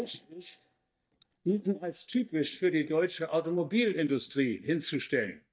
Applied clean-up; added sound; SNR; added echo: neural mask model DeepFilterNet 3.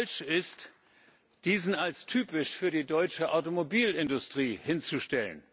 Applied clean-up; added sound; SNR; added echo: none; none; none; none.